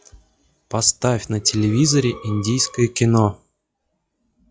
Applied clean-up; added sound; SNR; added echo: classical method log-MMSE.